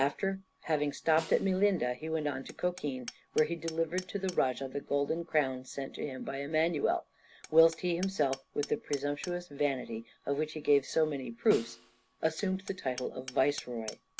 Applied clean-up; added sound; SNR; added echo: none; Snare drum + Hammer; 19 dB; none.